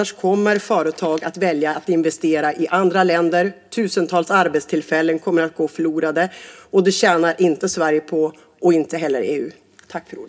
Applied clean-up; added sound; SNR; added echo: none; none; none; reverberation time 0.3 s.